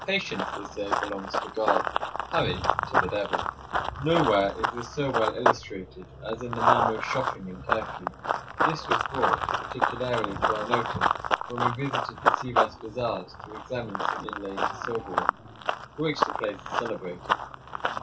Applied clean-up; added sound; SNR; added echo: none; Run; -3 dB; none.